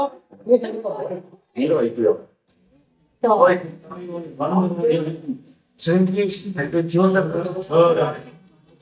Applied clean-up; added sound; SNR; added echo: neural mask model DeepFilterNet 3.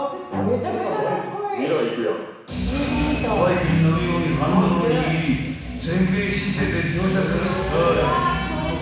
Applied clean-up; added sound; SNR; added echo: none; Bowed string instrument; 13 dB; reverberation time 1.1 s.